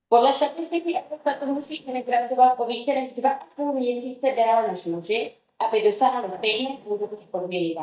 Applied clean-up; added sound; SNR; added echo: neural mask model DeepFilterNet 3.